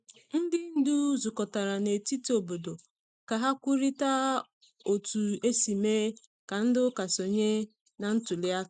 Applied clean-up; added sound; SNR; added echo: none; none; none; none.